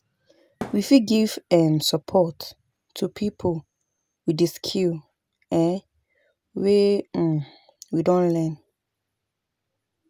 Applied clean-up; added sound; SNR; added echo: none; Thump, thud; 12 dB; none.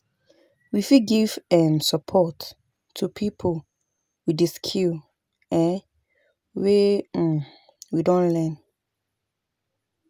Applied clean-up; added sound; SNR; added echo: none; none; none; none.